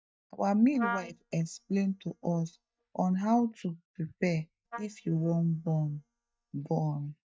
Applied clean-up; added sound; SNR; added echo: neural mask model DeepFilterNet 3.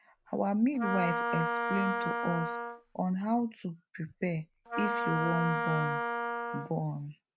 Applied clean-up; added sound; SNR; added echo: none; Wind instrument, woodwind instrument; 1 dB; none.